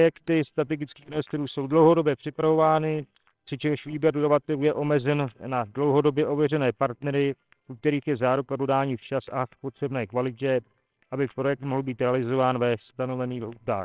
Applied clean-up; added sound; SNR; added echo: neural separator model SepFormer WHAMR!.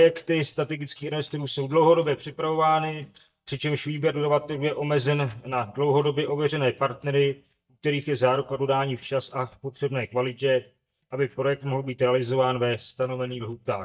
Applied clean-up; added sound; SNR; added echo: neural mask model DeepFilterNet 3.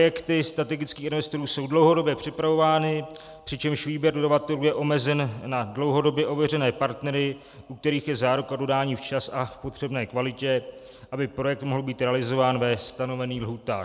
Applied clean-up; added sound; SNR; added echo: none; none; none; none.